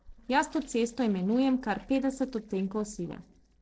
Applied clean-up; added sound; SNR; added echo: neural separator model SepFormer DNS4.